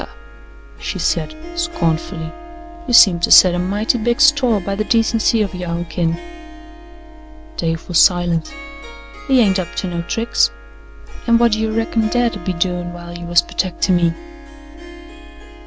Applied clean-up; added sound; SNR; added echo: none; Harp; 16 dB; none.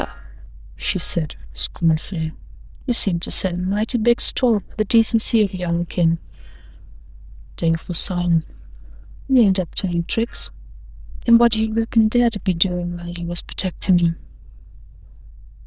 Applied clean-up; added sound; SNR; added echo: neural diffusion model UNIVERSE++.